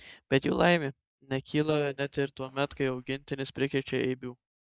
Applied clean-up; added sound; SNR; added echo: neural mask model DeepFilterNet 3.